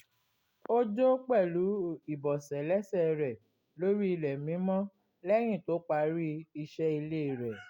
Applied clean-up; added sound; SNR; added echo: none; none; none; none.